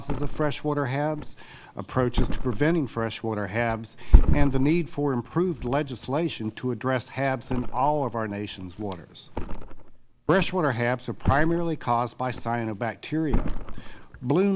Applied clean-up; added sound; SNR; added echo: none; Thump, thud; 0 dB; none.